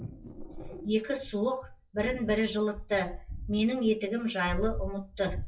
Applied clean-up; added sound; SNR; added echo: classical method WPE with log-MMSE.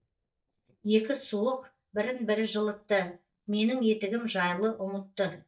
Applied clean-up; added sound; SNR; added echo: neural mask model DeepFilterNet 3.